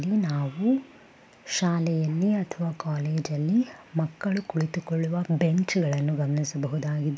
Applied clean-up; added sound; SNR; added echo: none; none; none; none.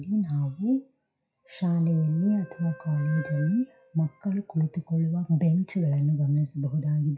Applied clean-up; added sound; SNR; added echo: classical method WPE with log-MMSE.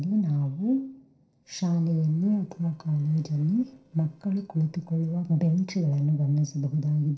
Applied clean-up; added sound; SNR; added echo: neural separator model SepFormer DNS4.